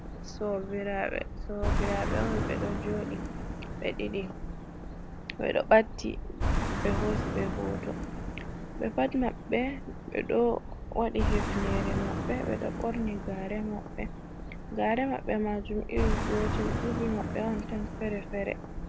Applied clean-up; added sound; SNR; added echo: none; Car passing by; 1 dB; none.